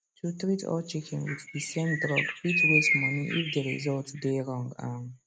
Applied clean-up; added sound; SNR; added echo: neural mask model RNNoise.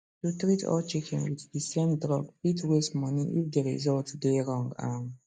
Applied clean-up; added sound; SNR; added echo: neural mask model DeepFilterNet 3.